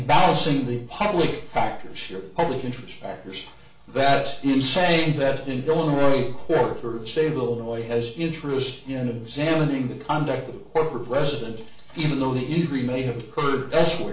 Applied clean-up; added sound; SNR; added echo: none; none; none; reverberation time 0.4 s.